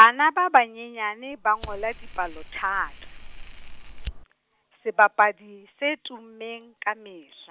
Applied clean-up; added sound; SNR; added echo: none; Fire; 12 dB; none.